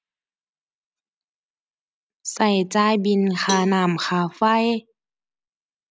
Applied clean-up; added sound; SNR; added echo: none; Cowbell; 13 dB; none.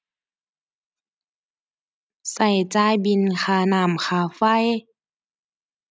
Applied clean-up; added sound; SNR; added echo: none; none; none; none.